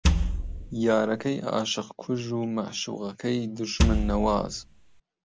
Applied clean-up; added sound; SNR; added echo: none; Wood; -2 dB; none.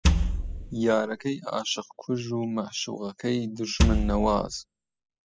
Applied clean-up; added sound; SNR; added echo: classical method spectral subtraction.